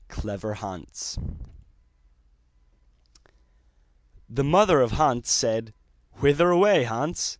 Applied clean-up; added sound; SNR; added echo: none; none; none; none.